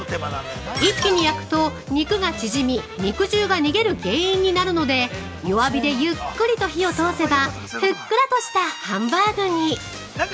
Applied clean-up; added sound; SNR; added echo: none; none; none; none.